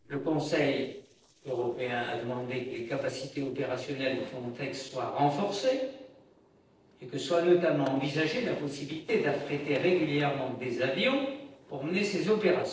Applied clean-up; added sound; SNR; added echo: neural separator model SepFormer DNS4.